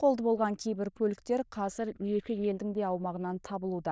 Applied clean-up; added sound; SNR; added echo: neural diffusion model UNIVERSE++.